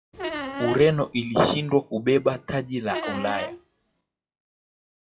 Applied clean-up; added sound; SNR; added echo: classical method WPE with log-MMSE.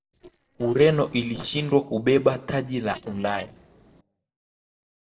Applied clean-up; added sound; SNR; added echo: neural separator model SepFormer DNS4.